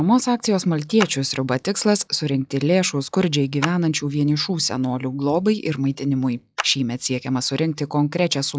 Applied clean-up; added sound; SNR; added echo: classical method log-MMSE.